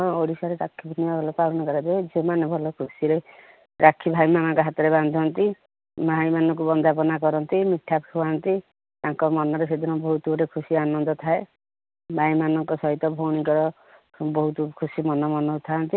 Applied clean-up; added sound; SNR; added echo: none; none; none; none.